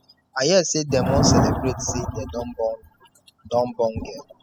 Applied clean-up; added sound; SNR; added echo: classical method spectral subtraction.